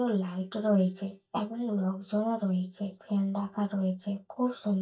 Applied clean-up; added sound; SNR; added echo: neural mask model DeepFilterNet 3.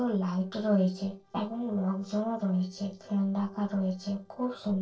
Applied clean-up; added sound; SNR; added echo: neural separator model SepFormer DNS4.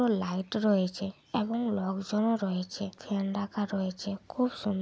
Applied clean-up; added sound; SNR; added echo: none; none; none; none.